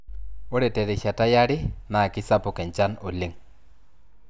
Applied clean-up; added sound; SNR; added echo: none; none; none; none.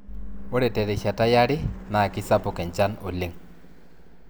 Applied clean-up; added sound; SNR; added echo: none; Car passing by / Engine / Truck; 18 dB; none.